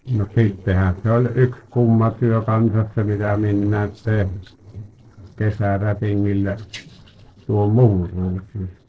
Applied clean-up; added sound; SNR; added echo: neural separator model SepFormer DNS4.